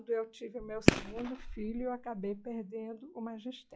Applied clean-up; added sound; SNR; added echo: classical method log-MMSE.